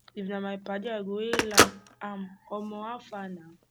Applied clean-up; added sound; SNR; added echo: none; Telephone; -4 dB; none.